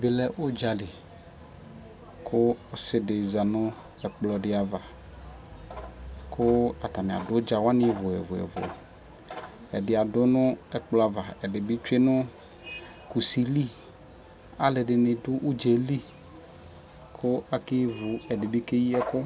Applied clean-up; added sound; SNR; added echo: none; none; none; none.